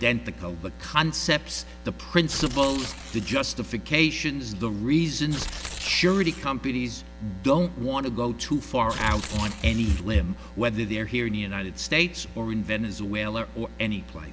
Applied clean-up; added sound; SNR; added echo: none; Tearing; 11 dB; none.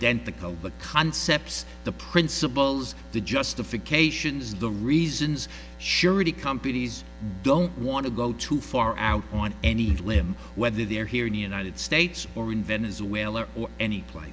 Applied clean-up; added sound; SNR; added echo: none; none; none; none.